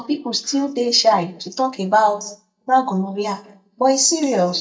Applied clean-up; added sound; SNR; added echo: neural mask model DeepFilterNet 3.